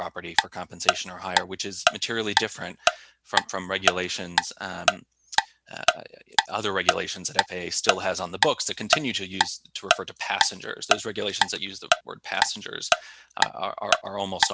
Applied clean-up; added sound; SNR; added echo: none; Tick-tock; -4 dB; none.